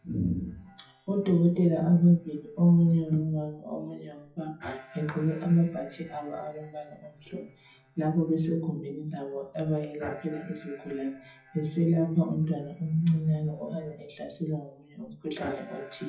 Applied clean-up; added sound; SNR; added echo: classical method WPE with log-MMSE.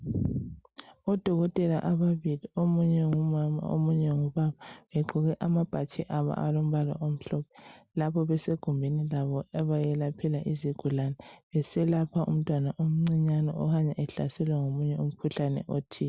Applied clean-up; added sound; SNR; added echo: none; none; none; none.